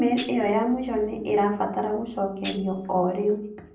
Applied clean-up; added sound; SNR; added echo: none; Tambourine; -2 dB; reverberation time 0.6 s.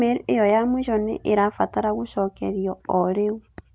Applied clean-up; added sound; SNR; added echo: none; none; none; none.